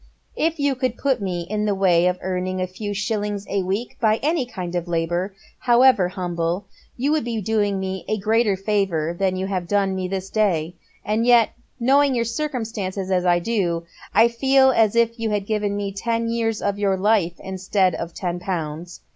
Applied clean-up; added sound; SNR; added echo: none; none; none; none.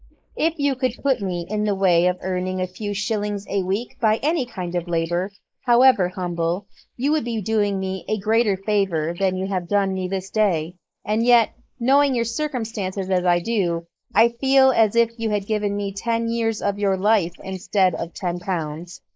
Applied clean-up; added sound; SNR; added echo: neural mask model Resemble Enhance denoiser.